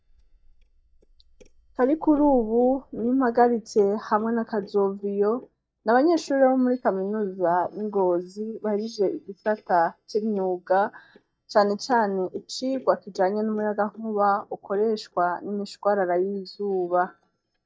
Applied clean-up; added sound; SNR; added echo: neural mask model DeepFilterNet 3.